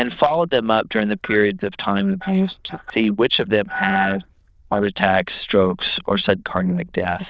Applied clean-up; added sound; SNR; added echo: neural diffusion model UNIVERSE++.